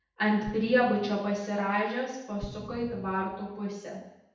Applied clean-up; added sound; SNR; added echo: none; Explosion; 18 dB; reverberation time 0.8 s.